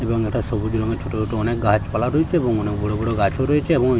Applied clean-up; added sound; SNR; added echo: none; none; none; none.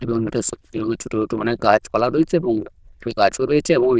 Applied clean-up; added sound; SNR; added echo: neural diffusion model UNIVERSE++.